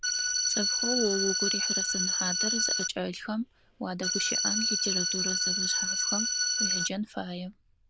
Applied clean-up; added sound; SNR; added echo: neural diffusion model UNIVERSE++.